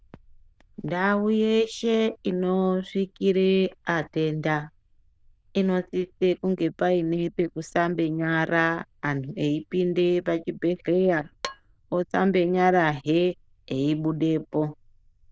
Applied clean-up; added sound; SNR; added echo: neural diffusion model UNIVERSE++.